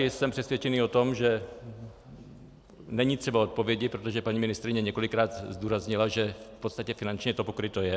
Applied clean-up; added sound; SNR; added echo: none; none; none; none.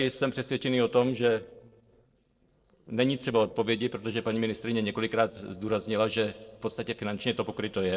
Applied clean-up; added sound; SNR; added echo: neural separator model SepFormer DNS4.